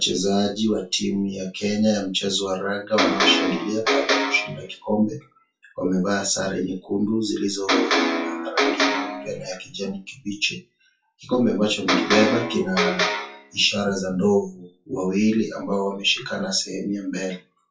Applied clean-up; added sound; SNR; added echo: classical method WPE with log-MMSE.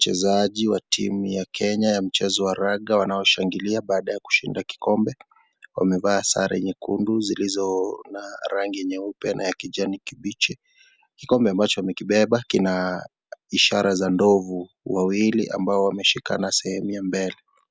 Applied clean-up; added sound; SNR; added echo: none; none; none; none.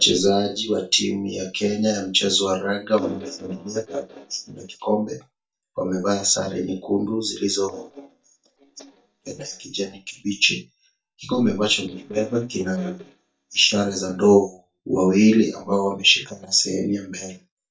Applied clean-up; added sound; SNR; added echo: neural mask model DeepFilterNet 3.